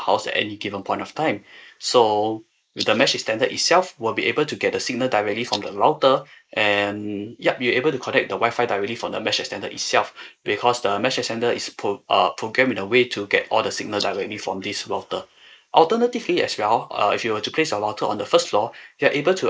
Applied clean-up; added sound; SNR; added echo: neural mask model Resemble Enhance denoiser.